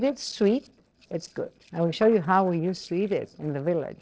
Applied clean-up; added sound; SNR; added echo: neural separator model SepFormer DNS4.